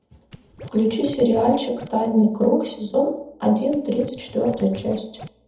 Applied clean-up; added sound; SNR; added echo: none; Scratching (performance technique); 17 dB; reverberation time 0.7 s.